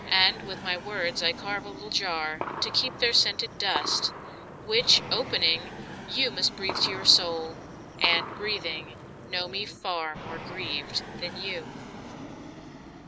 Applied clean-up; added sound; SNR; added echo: none; Gunshot, gunfire + Fixed-wing aircraft, airplane; 10 dB; none.